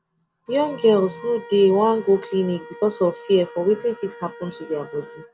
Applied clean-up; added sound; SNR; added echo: none; Wind instrument, woodwind instrument; 19 dB; none.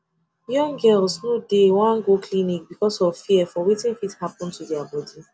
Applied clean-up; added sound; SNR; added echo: none; none; none; none.